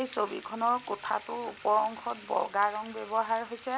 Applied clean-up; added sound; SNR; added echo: none; Bathtub (filling or washing) / Water tap, faucet; 19 dB; none.